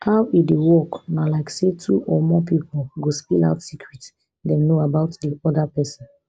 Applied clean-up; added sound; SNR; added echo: none; none; none; none.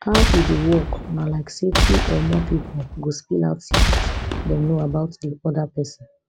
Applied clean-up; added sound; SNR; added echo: none; Boom; -2 dB; none.